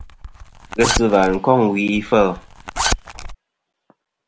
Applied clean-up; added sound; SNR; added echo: none; Zipper (clothing); 5 dB; none.